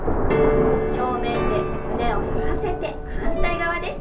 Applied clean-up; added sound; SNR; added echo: none; Thunder; 0 dB; reverberation time 0.2 s.